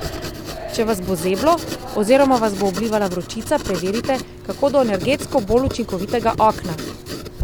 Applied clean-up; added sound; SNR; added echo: none; Writing; 9 dB; none.